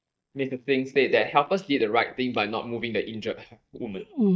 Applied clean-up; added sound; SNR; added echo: neural mask model DeepFilterNet 3.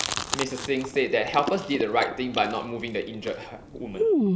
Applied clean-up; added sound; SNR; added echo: none; Chewing, mastication; 2 dB; none.